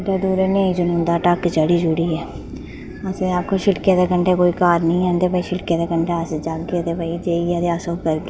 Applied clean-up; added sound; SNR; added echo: none; none; none; none.